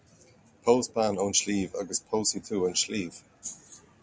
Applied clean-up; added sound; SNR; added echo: none; none; none; none.